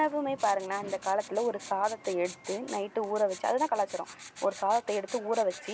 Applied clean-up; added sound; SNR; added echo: none; Writing; 17 dB; none.